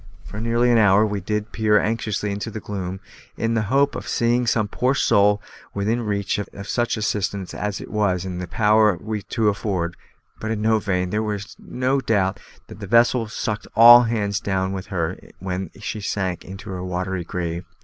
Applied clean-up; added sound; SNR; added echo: none; none; none; none.